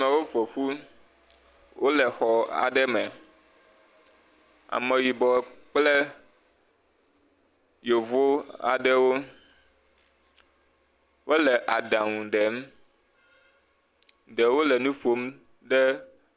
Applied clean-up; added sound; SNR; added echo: none; none; none; none.